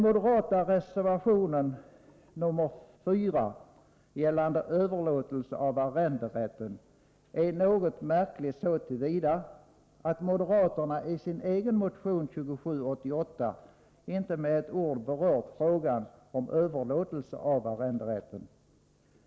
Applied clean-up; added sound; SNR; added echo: none; none; none; none.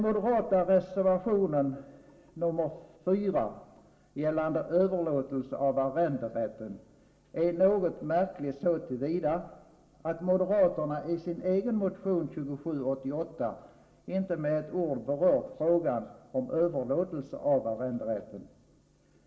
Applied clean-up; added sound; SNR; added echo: none; none; none; reverberation time 0.9 s.